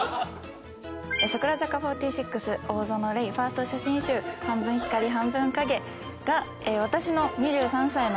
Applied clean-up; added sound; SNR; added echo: none; none; none; none.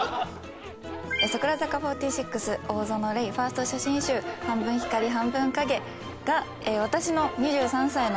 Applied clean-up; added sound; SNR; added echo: none; Zipper (clothing); 19 dB; none.